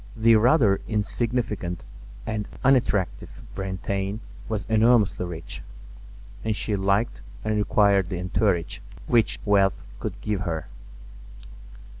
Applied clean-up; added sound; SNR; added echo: none; none; none; none.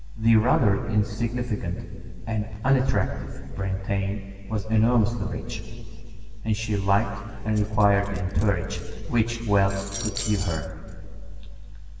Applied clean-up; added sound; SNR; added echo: none; Cutlery, silverware; 16 dB; reverberation time 2.6 s.